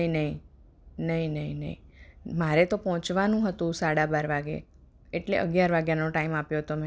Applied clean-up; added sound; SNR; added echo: none; none; none; none.